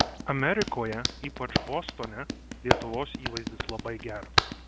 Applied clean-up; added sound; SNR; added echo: none; Hands; -2 dB; none.